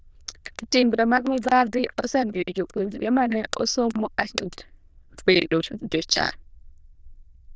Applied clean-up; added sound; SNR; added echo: neural diffusion model UNIVERSE++.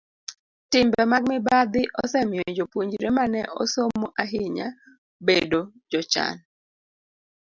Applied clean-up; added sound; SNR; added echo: none; none; none; none.